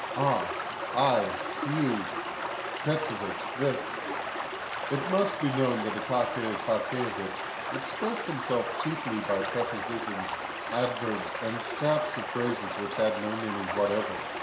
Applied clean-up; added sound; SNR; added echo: none; Stream; 3 dB; reverberation time 0.5 s.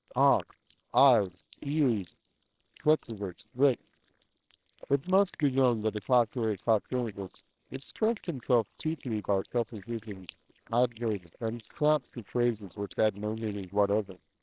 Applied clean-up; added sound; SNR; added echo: neural separator model SepFormer WHAMR!.